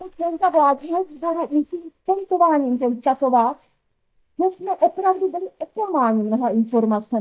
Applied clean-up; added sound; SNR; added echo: neural mask model DeepFilterNet 3.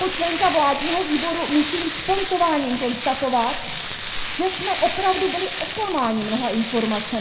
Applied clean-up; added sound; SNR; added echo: none; Frying (food); 2 dB; reverberation time 0.4 s.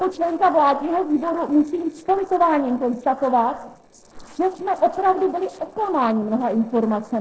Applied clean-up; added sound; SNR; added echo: neural separator model SepFormer DNS4.